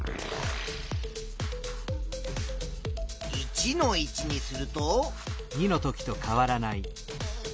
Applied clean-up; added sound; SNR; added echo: none; none; none; none.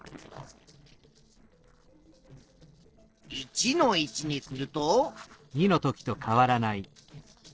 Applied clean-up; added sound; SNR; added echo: neural separator model SepFormer DNS4.